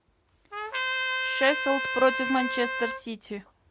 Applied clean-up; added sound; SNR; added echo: none; Trumpet; 4 dB; none.